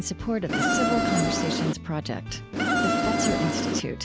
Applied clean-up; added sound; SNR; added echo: none; Insect; -5 dB; none.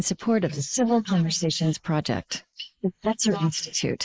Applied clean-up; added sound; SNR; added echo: neural mask model Resemble Enhance denoiser.